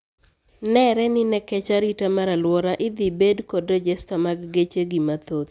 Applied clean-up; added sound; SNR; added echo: none; none; none; none.